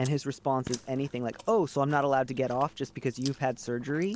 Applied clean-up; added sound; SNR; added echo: none; Fireworks + Chewing, mastication; 19 dB; none.